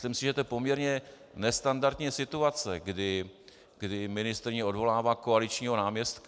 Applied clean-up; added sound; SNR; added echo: none; none; none; none.